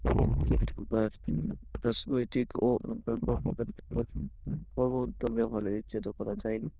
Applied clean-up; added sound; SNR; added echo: neural diffusion model UNIVERSE++.